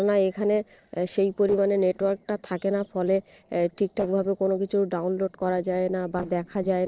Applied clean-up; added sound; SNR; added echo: neural separator model SepFormer DNS4.